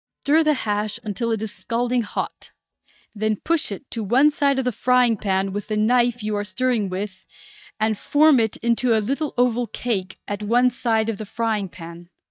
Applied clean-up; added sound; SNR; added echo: neural mask model DeepFilterNet 3.